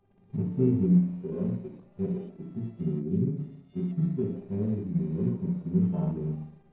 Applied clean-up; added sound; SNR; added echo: neural separator model SepFormer DNS4.